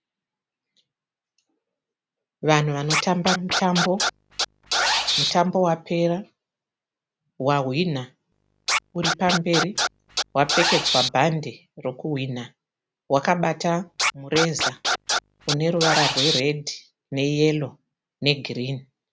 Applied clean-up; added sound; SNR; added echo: none; Scratching (performance technique); 0 dB; none.